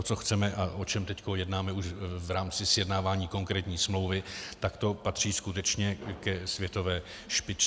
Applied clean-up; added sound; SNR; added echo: none; none; none; none.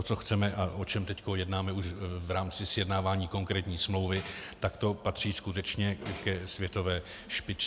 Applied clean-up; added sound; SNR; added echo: none; Tambourine; 5 dB; none.